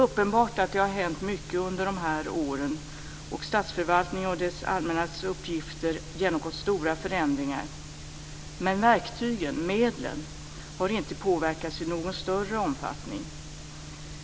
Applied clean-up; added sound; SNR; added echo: none; none; none; none.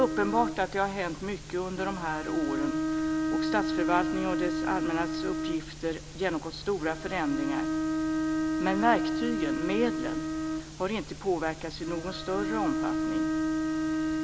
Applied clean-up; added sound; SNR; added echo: none; Bowed string instrument; 0 dB; none.